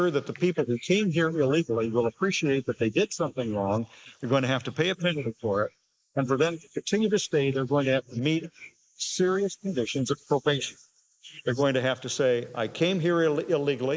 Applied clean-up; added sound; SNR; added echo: neural mask model Resemble Enhance denoiser.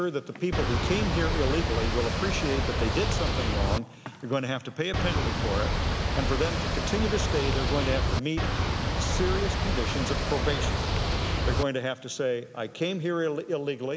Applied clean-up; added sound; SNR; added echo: none; Boat, Water vehicle; -4 dB; none.